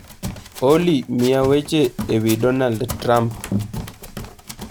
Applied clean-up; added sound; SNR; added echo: none; Run; 11 dB; none.